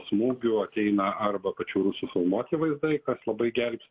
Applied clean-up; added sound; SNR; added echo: none; none; none; none.